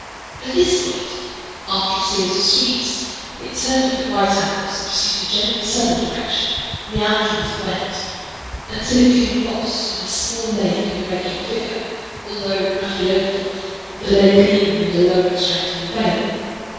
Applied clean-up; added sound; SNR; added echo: none; Water; 15 dB; reverberation time 2.0 s.